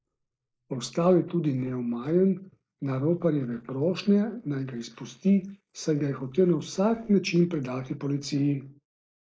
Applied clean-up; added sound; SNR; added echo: neural mask model Resemble Enhance denoiser.